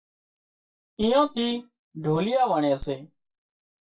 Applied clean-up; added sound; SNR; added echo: neural mask model DeepFilterNet 3.